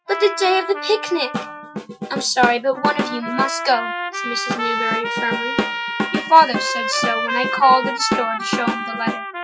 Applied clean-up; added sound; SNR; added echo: classical method Wiener filter.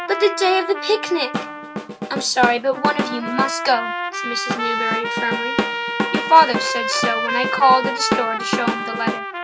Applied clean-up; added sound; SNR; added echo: none; Drum / Drum kit + Trumpet; 3 dB; none.